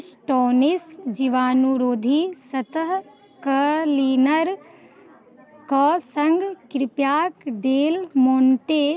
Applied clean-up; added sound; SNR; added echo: none; none; none; none.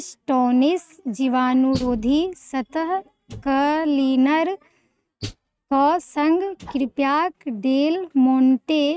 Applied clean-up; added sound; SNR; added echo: neural mask model RNNoise.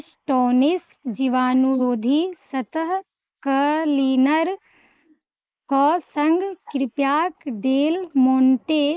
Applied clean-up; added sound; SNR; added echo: neural mask model Resemble Enhance denoiser.